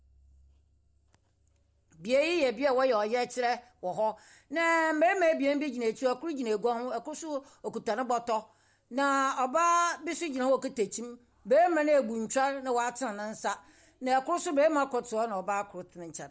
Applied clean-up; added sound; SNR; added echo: none; none; none; none.